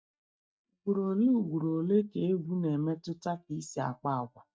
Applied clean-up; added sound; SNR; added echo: neural mask model DeepFilterNet 3.